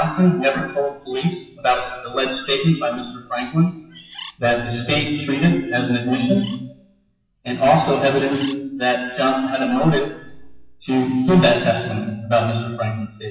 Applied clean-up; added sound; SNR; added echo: classical method WPE with log-MMSE.